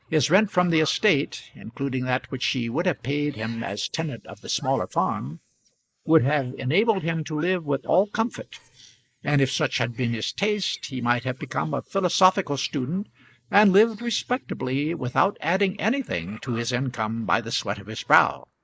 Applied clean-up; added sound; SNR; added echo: neural mask model Resemble Enhance denoiser.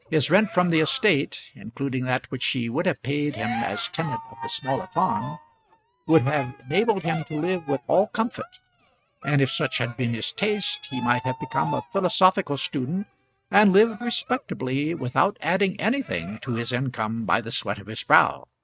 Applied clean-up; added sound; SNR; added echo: neural mask model RNNoise.